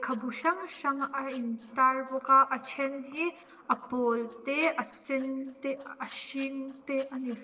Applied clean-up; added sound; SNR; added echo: neural separator model SepFormer DNS4.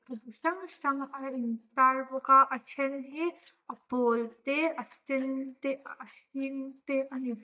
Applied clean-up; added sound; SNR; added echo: neural mask model DeepFilterNet 3.